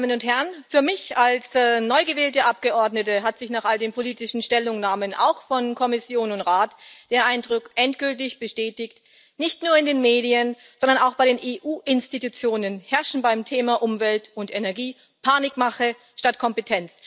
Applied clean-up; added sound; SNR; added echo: none; none; none; none.